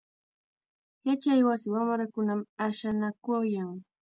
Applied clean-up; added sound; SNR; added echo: none; none; none; none.